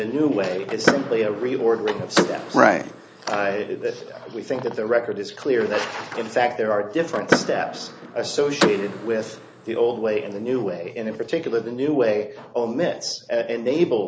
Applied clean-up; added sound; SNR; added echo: none; Door / Car; 4 dB; none.